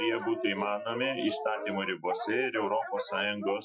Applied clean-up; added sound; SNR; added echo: classical method Wiener filter.